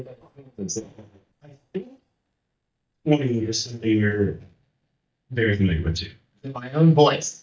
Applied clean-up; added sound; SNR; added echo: neural mask model DeepFilterNet 3.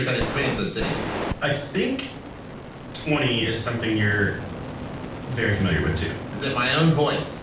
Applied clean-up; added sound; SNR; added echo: none; Fire; 8 dB; reverberation time 0.5 s.